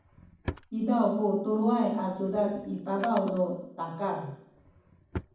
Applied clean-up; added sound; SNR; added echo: none; Drawer open or close; 15 dB; reverberation time 1.2 s.